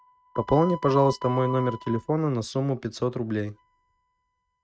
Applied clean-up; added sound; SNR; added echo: neural mask model RNNoise.